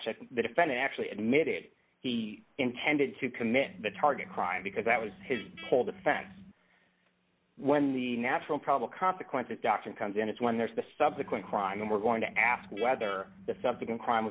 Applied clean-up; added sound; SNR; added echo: none; Vehicle horn, car horn, honking; 18 dB; none.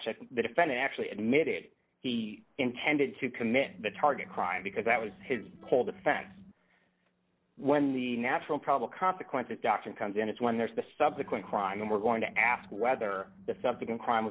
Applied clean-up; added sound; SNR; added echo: neural separator model SepFormer DNS4.